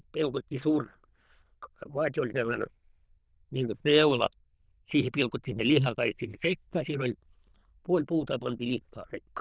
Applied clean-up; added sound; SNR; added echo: neural diffusion model UNIVERSE++.